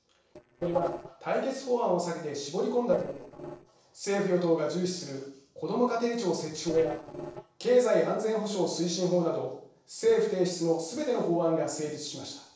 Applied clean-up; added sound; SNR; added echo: neural separator model SepFormer DNS4.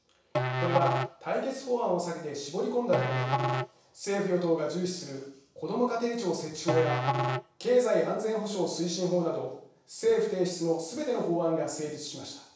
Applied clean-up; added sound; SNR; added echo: none; Musical instrument; 4 dB; reverberation time 0.7 s.